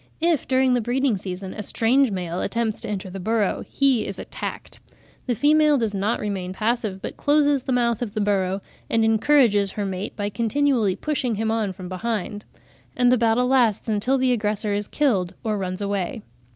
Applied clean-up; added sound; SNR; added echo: none; none; none; none.